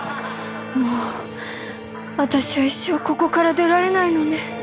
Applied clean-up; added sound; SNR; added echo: none; none; none; none.